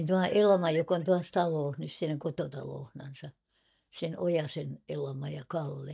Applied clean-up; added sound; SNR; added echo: neural mask model DeepFilterNet 3.